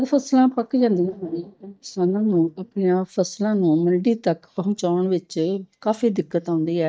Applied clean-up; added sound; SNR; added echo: neural mask model DeepFilterNet 3.